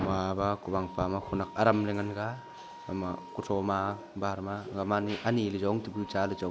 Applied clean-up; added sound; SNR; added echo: none; Wind instrument, woodwind instrument; 19 dB; none.